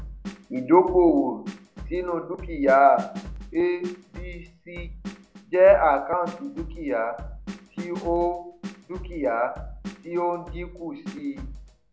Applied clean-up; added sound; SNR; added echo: none; Drum kit; 14 dB; none.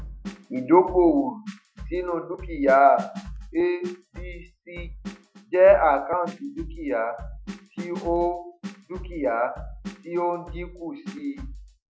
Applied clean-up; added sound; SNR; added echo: classical method Wiener filter.